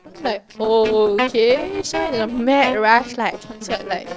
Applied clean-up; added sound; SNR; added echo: neural separator model SepFormer DNS4.